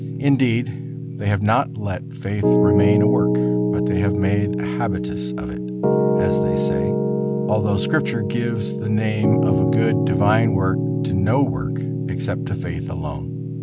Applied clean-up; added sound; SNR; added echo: none; Piano; -3 dB; none.